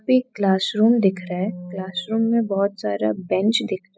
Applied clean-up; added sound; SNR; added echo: classical method spectral subtraction.